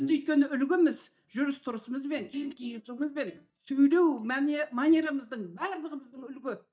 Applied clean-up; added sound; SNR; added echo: neural mask model DeepFilterNet 3.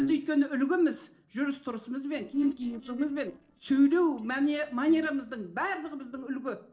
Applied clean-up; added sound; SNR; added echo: neural separator model SepFormer DNS4.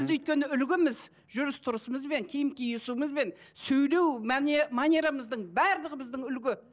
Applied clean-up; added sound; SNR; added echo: none; none; none; none.